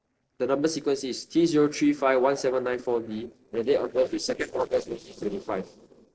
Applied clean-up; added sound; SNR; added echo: neural separator model SepFormer DNS4.